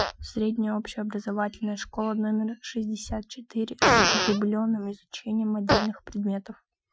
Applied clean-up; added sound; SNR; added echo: classical method Wiener filter.